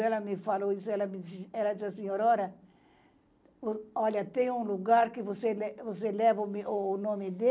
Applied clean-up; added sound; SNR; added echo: none; none; none; none.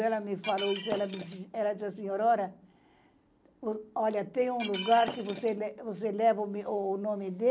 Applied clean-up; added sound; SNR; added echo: none; Shatter; 11 dB; none.